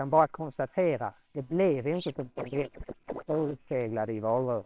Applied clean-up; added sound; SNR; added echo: neural separator model SepFormer WHAMR!.